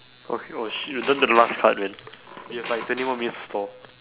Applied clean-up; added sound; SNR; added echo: none; Squeak; 15 dB; none.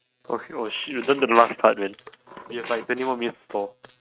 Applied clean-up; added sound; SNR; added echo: neural mask model RNNoise.